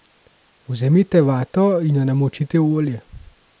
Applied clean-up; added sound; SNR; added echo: none; none; none; none.